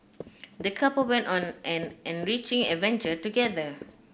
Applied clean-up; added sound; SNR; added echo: none; Run; 18 dB; none.